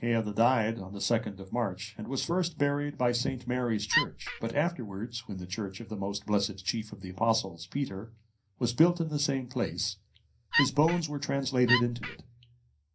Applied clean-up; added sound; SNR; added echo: none; Wood; 1 dB; reverberation time 0.3 s.